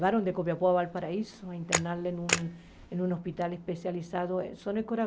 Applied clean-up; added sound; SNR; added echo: none; Camera; 4 dB; none.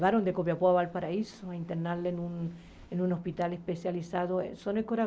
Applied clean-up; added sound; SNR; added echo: none; none; none; none.